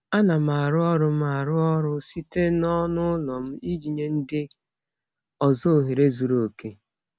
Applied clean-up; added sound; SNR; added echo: none; none; none; none.